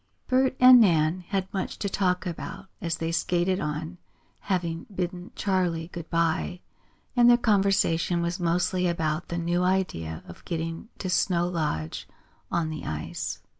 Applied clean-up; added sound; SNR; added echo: none; none; none; none.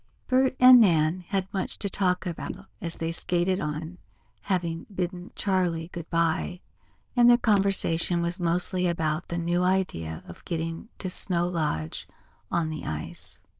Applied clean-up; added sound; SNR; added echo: neural diffusion model UNIVERSE++.